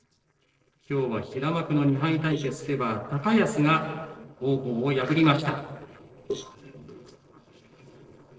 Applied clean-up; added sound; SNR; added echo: neural separator model SepFormer DNS4.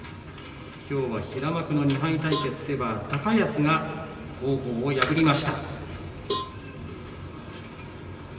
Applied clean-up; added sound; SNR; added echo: none; Cowbell; 10 dB; reverberation time 2.0 s.